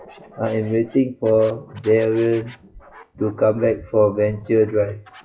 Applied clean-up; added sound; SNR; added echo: classical method WPE with log-MMSE.